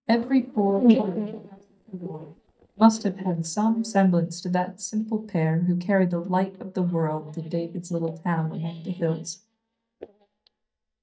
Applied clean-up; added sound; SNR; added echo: neural mask model DeepFilterNet 3.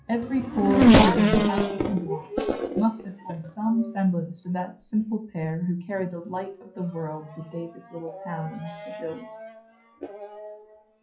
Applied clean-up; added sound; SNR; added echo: classical method WPE with log-MMSE.